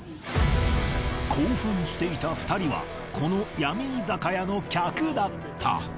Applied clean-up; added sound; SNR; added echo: none; Fireworks; 19 dB; none.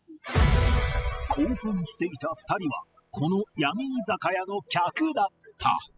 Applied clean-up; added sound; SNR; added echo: classical method spectral subtraction.